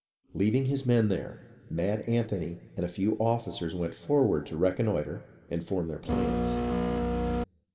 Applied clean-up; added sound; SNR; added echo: none; Printer; -2 dB; reverberation time 2.7 s.